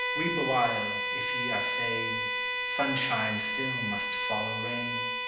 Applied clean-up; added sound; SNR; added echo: none; Bowed string instrument; -3 dB; reverberation time 0.8 s.